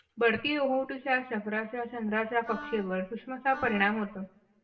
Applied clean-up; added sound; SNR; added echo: none; Wind instrument, woodwind instrument; 15 dB; reverberation time 0.5 s.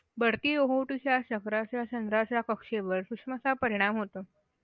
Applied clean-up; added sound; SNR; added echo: none; none; none; none.